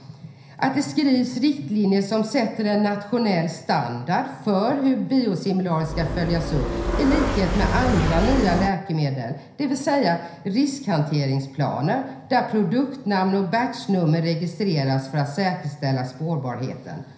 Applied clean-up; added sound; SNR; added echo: none; Motorcycle; 1 dB; reverberation time 0.5 s.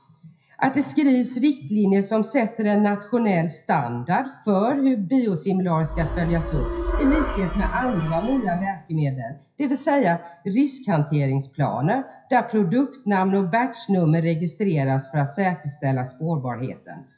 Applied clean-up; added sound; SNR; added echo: classical method WPE with log-MMSE.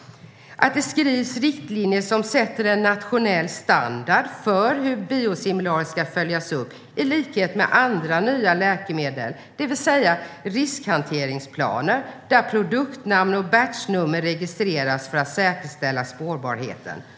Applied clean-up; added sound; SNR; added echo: none; none; none; none.